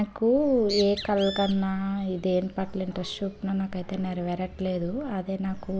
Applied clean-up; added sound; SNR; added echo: none; Bird; 13 dB; none.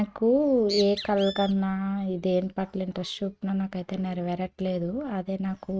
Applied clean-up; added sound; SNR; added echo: neural mask model RNNoise.